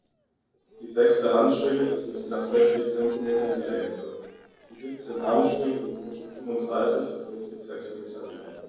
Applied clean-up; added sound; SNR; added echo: neural separator model SepFormer DNS4.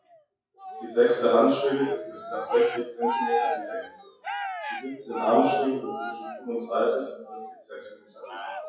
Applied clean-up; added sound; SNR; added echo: classical method WPE with log-MMSE.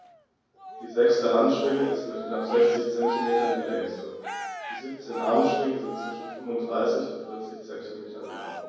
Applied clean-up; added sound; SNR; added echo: none; Cheering; 9 dB; reverberation time 1.3 s.